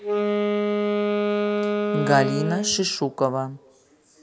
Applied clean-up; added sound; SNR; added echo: none; Wind instrument, woodwind instrument; -1 dB; none.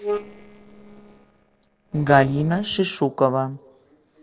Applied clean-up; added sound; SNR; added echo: neural separator model SepFormer DNS4.